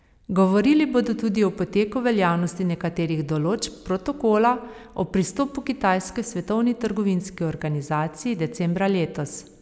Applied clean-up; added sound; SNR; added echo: none; none; none; none.